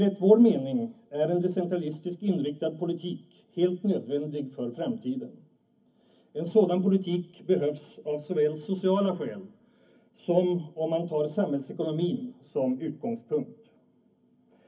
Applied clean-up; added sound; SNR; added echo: none; none; none; reverberation time 0.3 s.